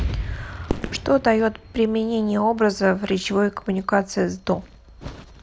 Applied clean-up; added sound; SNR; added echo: none; Fireworks + Explosion; 11 dB; none.